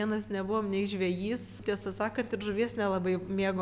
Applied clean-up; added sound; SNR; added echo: none; none; none; none.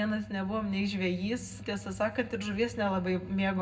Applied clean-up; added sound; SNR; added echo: none; none; none; reverberation time 0.3 s.